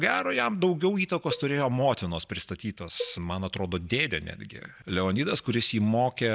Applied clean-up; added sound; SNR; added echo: none; Cowbell; 16 dB; none.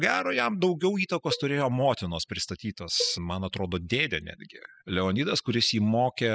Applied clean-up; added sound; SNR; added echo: classical method spectral subtraction.